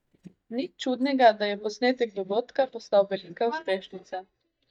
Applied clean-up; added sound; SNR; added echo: neural mask model DeepFilterNet 3.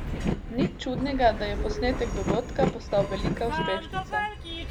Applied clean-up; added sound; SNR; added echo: none; Train; 0 dB; none.